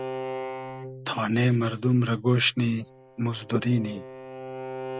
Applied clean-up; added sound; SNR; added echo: none; Bowed string instrument; 11 dB; none.